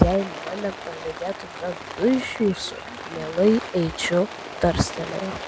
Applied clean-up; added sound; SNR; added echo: none; Rain; 11 dB; none.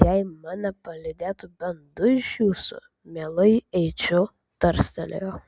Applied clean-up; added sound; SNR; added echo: none; none; none; none.